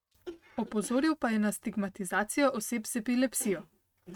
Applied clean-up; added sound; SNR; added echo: neural mask model RNNoise.